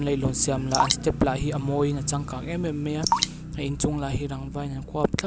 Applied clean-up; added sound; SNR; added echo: none; Drip; 5 dB; none.